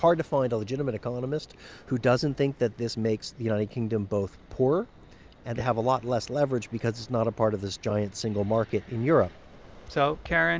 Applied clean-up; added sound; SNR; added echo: none; none; none; none.